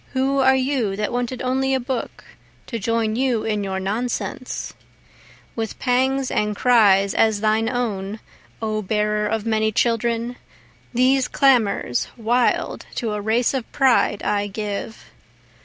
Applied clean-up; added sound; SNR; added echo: none; none; none; none.